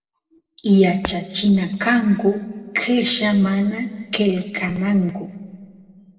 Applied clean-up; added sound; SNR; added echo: neural separator model SepFormer DNS4.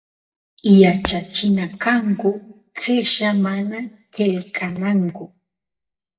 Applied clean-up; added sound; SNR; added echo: neural mask model DeepFilterNet 3.